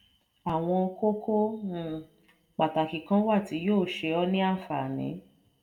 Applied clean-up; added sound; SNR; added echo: none; none; none; reverberation time 0.5 s.